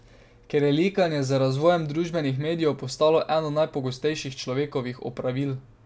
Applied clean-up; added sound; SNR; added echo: none; none; none; none.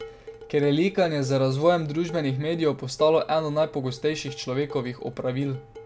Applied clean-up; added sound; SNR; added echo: none; Dishes, pots, and pans; 18 dB; none.